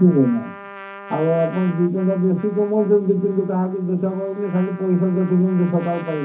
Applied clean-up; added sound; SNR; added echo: none; Trumpet; 18 dB; reverberation time 0.3 s.